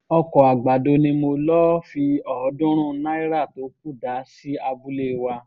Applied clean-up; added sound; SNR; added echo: none; none; none; none.